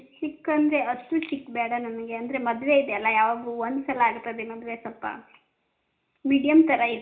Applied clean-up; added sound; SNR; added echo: none; none; none; reverberation time 0.4 s.